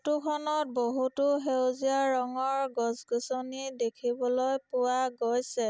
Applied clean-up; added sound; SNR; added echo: none; none; none; none.